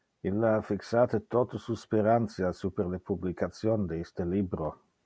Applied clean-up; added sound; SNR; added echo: none; none; none; none.